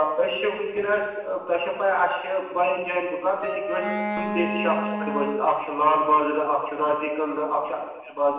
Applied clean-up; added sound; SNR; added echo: none; Wind instrument, woodwind instrument; 5 dB; reverberation time 1.0 s.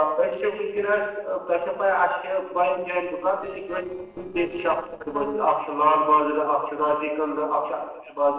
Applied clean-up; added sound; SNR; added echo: neural separator model SepFormer DNS4.